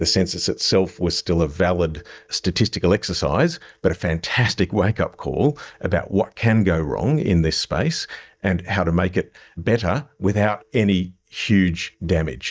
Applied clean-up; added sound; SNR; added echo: neural mask model DeepFilterNet 3.